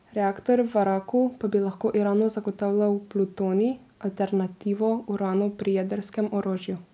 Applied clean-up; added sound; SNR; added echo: none; none; none; none.